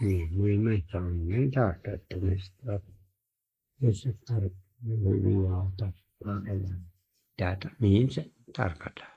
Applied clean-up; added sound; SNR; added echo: neural mask model Resemble Enhance denoiser.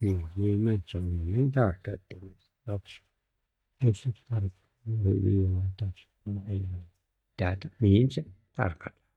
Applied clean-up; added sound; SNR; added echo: neural mask model DeepFilterNet 3.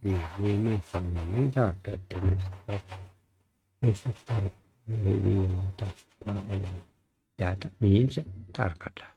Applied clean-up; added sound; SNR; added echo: neural mask model RNNoise.